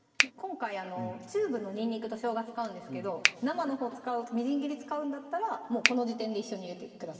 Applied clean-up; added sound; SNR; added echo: none; Finger snapping; -5 dB; reverberation time 2.3 s.